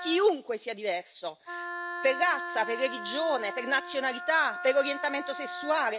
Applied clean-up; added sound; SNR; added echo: none; Wind instrument, woodwind instrument; 9 dB; none.